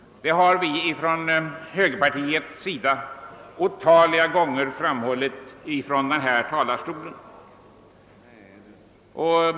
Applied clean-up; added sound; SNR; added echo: none; none; none; none.